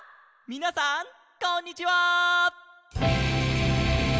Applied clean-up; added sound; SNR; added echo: none; none; none; none.